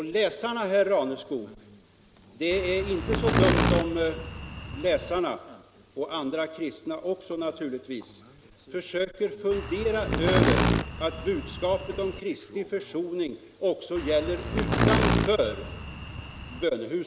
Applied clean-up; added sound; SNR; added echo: none; Insect; -2 dB; none.